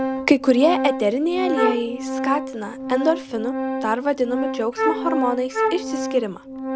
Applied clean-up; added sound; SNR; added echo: none; Wind instrument, woodwind instrument + Organ; 3 dB; none.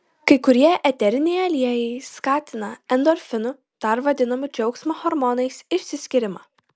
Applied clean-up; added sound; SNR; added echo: none; none; none; none.